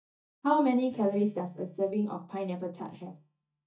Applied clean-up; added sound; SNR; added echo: neural mask model DeepFilterNet 3.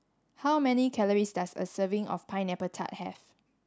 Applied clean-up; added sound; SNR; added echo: none; none; none; none.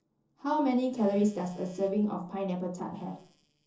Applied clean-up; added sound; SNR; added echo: neural separator model SepFormer DNS4.